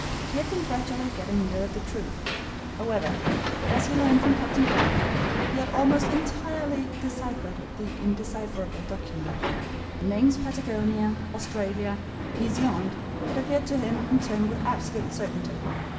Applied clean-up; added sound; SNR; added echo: none; Hammer; 1 dB; reverberation time 2.2 s.